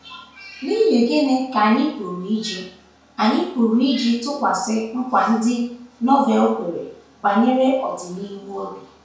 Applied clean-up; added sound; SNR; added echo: none; none; none; reverberation time 0.5 s.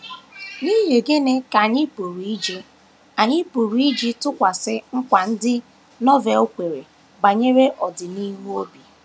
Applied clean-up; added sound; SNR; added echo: none; none; none; none.